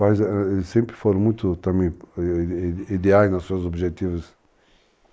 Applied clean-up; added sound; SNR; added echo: neural mask model Resemble Enhance denoiser.